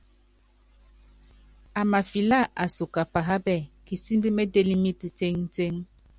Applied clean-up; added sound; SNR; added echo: none; none; none; none.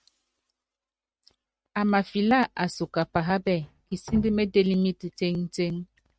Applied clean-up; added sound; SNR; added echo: neural mask model RNNoise.